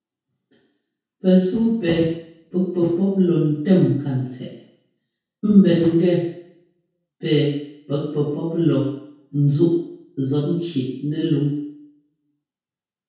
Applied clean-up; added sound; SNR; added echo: none; none; none; reverberation time 0.6 s.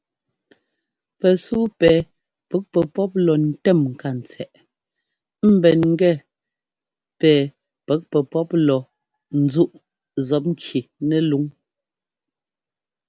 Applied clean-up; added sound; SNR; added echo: none; none; none; none.